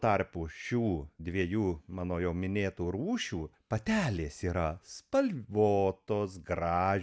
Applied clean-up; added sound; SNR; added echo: none; none; none; none.